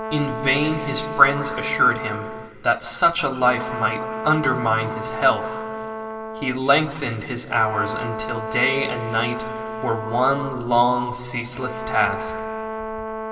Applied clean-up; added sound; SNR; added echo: none; Brass instrument; 8 dB; reverberation time 2.1 s.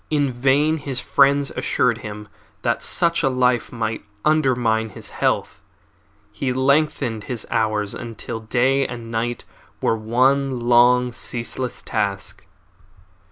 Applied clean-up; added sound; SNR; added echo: none; none; none; none.